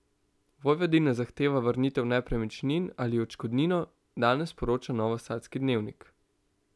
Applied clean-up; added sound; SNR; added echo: none; none; none; none.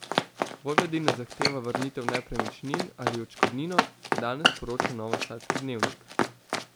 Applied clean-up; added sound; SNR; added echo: none; Run; -5 dB; none.